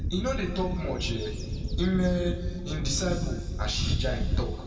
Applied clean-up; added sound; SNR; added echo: none; Wind / Bird; 0 dB; reverberation time 1.9 s.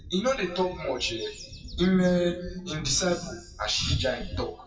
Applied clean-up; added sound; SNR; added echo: classical method WPE with log-MMSE.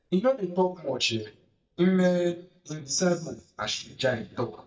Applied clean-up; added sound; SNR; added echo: neural mask model DeepFilterNet 3.